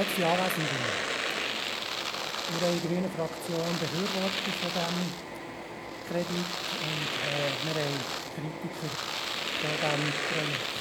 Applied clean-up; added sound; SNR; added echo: none; Domestic sounds, home sounds; -1 dB; none.